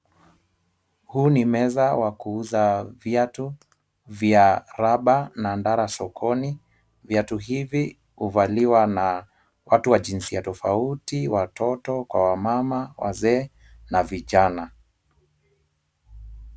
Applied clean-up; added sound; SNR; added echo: none; none; none; none.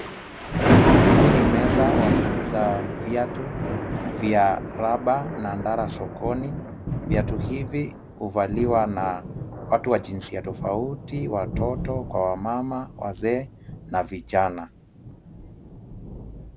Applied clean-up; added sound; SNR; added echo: none; Thunder; -2 dB; none.